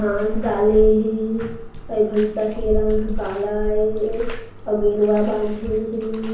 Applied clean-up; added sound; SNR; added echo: none; Bathtub (filling or washing); 6 dB; reverberation time 0.7 s.